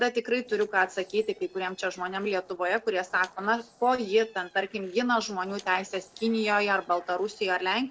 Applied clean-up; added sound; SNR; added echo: neural separator model SepFormer DNS4.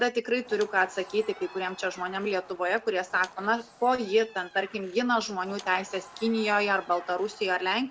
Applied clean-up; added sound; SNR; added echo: none; Squeak + Crowd; 20 dB; none.